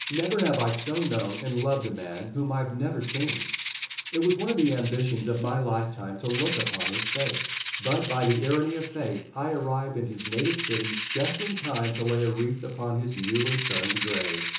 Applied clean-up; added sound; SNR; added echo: none; Rattle (instrument); 7 dB; reverberation time 0.6 s.